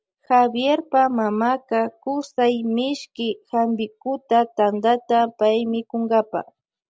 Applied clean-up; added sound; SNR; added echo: none; none; none; none.